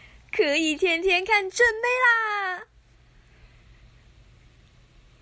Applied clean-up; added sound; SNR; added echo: none; none; none; none.